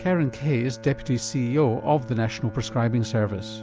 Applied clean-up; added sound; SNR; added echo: none; Bowed string instrument; 15 dB; none.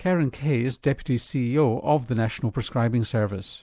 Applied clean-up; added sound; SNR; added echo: none; none; none; none.